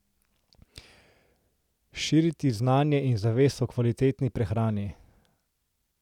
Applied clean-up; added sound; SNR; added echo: none; none; none; none.